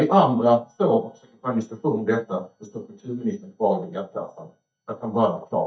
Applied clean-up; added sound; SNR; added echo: neural mask model DeepFilterNet 3.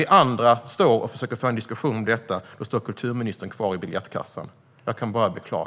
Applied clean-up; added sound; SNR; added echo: none; none; none; none.